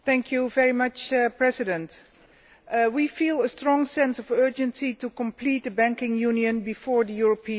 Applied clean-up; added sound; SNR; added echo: none; none; none; none.